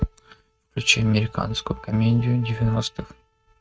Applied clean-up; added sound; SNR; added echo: neural mask model RNNoise.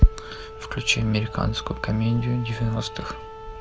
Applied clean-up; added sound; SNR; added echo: none; Bird vocalization, bird call, bird song + Wind instrument, woodwind instrument; 15 dB; none.